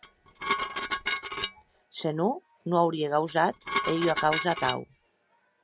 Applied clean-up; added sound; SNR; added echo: none; Dishes, pots, and pans; 4 dB; none.